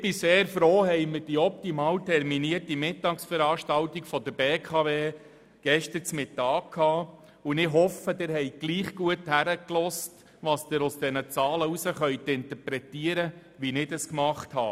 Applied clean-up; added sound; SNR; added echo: none; none; none; none.